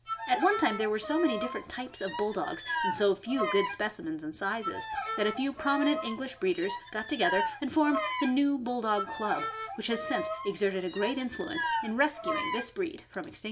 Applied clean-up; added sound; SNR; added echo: none; Bowed string instrument; 5 dB; none.